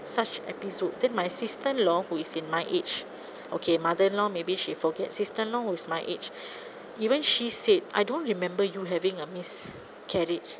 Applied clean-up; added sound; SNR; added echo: none; none; none; none.